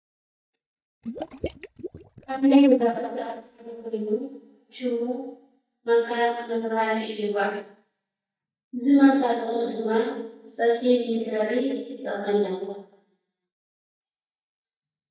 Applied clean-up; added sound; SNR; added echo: neural mask model DeepFilterNet 3.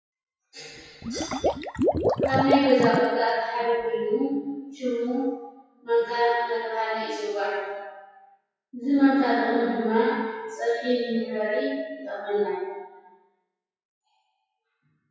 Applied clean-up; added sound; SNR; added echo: classical method WPE with log-MMSE.